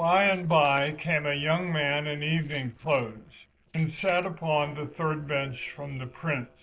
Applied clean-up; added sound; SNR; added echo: neural separator model SepFormer DNS4.